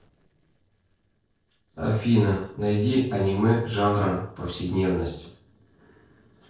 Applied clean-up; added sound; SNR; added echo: neural separator model SepFormer DNS4.